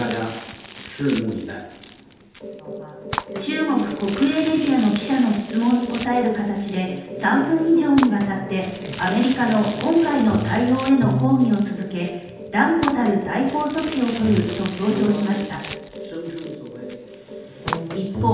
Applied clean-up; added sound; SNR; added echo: none; Crumpling, crinkling; 16 dB; reverberation time 0.8 s.